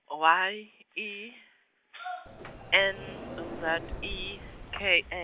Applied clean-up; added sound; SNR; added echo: none; Sliding door; 13 dB; none.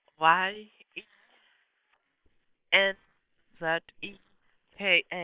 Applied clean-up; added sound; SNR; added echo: neural separator model SepFormer WHAM!.